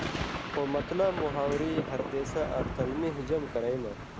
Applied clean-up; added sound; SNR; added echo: none; Thunder / Rain; 4 dB; none.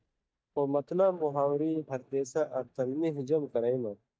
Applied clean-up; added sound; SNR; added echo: neural mask model DeepFilterNet 3.